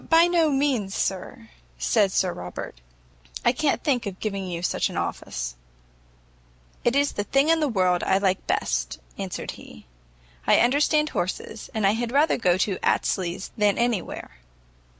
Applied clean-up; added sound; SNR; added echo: none; none; none; none.